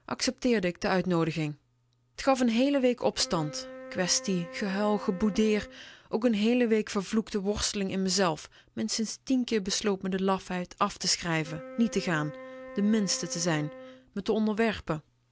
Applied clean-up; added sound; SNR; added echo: none; Wind instrument, woodwind instrument; 16 dB; none.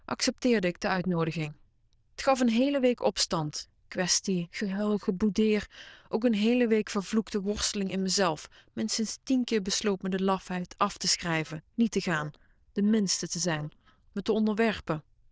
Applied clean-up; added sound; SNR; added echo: neural diffusion model UNIVERSE++.